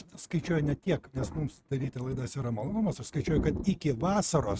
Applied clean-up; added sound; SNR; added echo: neural mask model RNNoise.